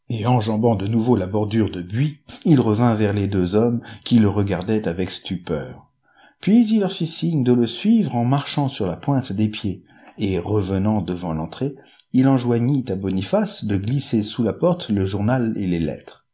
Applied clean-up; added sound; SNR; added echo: none; none; none; none.